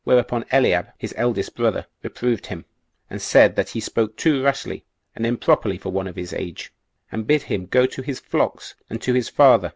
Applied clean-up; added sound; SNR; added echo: none; none; none; none.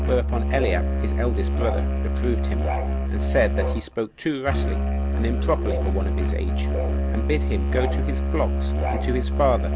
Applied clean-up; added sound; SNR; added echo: none; Musical instrument; -5 dB; none.